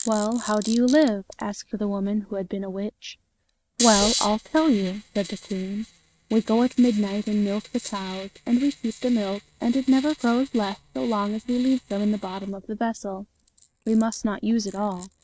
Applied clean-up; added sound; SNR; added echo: neural mask model RNNoise.